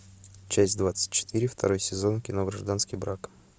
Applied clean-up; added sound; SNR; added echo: none; none; none; none.